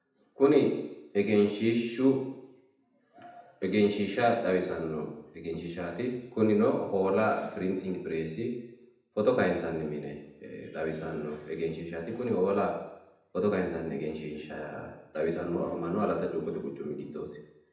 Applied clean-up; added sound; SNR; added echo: none; none; none; reverberation time 0.8 s.